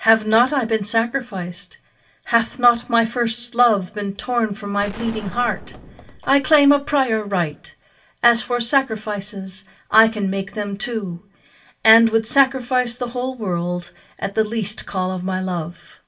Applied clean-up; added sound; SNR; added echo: none; Gunshot, gunfire; 17 dB; reverberation time 0.2 s.